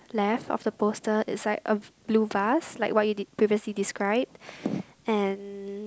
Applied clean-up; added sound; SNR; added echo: none; none; none; none.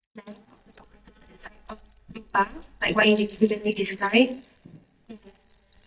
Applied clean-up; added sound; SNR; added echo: neural mask model DeepFilterNet 3.